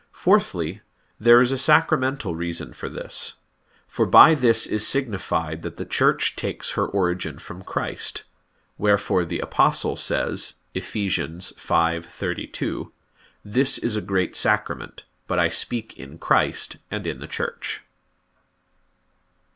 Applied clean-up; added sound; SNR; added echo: none; none; none; none.